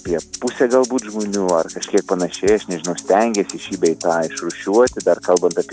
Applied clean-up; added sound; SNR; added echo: none; Rattle (instrument); 15 dB; none.